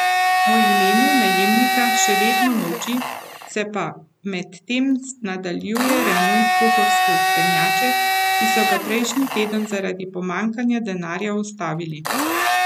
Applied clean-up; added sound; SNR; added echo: none; Domestic sounds, home sounds; -3 dB; none.